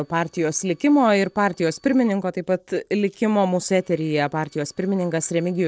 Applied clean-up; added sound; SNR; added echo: neural separator model SepFormer DNS4.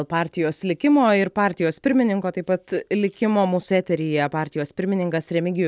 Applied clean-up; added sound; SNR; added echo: none; none; none; none.